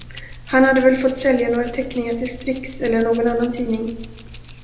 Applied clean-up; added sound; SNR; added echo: none; Keys jangling; 9 dB; reverberation time 0.8 s.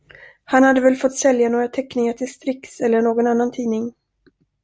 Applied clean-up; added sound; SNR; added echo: none; none; none; none.